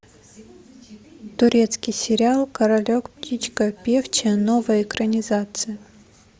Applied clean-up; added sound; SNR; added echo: none; none; none; none.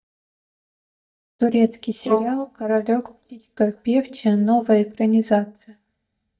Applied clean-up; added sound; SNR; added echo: neural mask model DeepFilterNet 3.